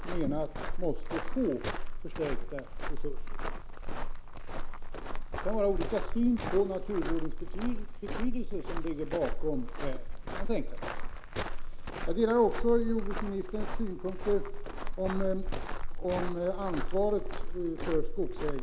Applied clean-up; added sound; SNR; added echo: none; Walk, footsteps; -3 dB; none.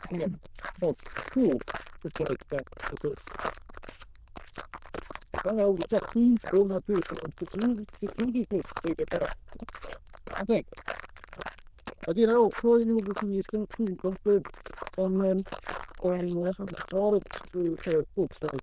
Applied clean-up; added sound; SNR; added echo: neural diffusion model UNIVERSE++.